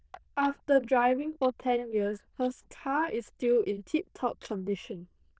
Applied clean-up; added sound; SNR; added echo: neural diffusion model UNIVERSE++.